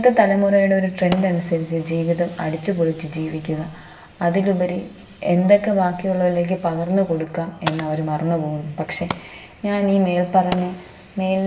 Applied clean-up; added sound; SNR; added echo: none; Fire; 17 dB; reverberation time 0.8 s.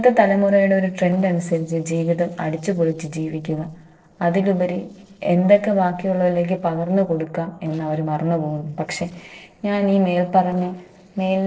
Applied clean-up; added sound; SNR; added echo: neural separator model SepFormer DNS4.